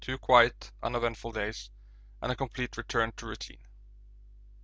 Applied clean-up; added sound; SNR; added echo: none; none; none; none.